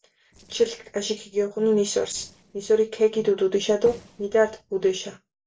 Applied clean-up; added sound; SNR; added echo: neural separator model SepFormer DNS4.